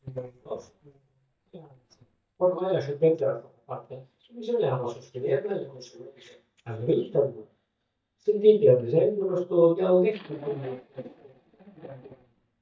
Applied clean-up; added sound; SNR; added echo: neural mask model DeepFilterNet 3.